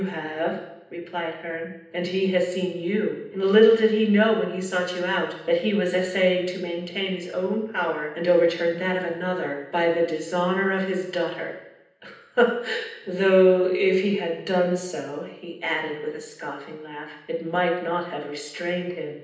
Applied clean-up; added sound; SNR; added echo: none; none; none; reverberation time 0.9 s.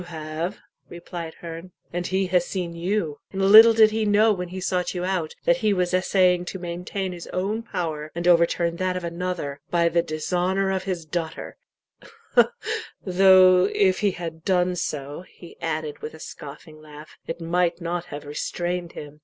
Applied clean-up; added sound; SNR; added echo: none; none; none; none.